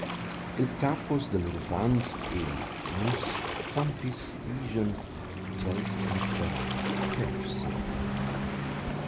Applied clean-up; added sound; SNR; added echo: none; Waves, surf; 0 dB; none.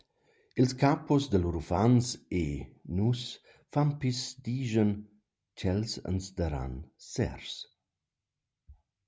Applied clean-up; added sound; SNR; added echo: none; none; none; none.